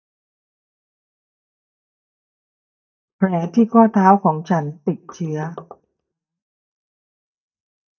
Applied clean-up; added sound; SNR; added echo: neural mask model DeepFilterNet 3.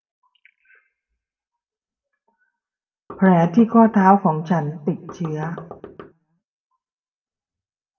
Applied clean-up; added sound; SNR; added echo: none; Knock; 16 dB; reverberation time 0.7 s.